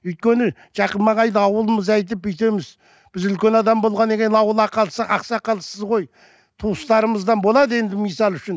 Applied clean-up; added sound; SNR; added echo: none; none; none; none.